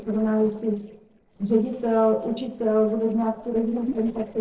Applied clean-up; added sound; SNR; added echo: neural separator model SepFormer DNS4.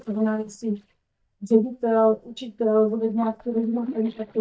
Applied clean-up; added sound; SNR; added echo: neural mask model DeepFilterNet 3.